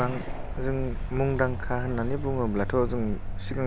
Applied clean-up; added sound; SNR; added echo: none; Car passing by / Accelerating, revving, vroom; 2 dB; none.